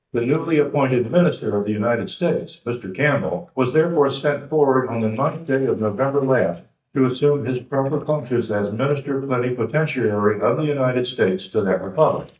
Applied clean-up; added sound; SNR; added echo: neural mask model DeepFilterNet 3.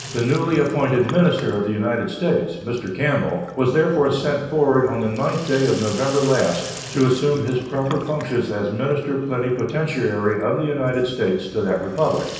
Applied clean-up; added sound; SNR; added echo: none; Sink (filling or washing); 17 dB; reverberation time 0.9 s.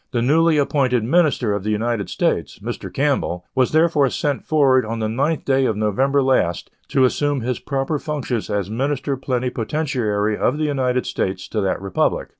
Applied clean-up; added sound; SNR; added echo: none; none; none; none.